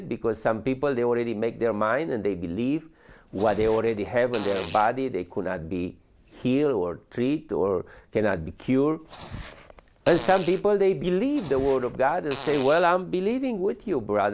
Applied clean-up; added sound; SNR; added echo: none; Fart; 14 dB; none.